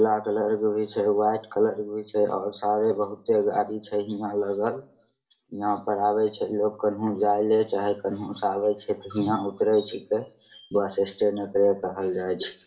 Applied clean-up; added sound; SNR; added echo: none; none; none; reverberation time 0.4 s.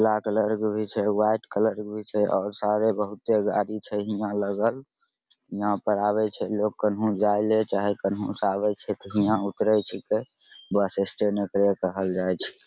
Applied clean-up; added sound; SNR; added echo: none; none; none; none.